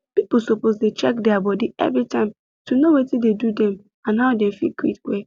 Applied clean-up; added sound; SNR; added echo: none; none; none; none.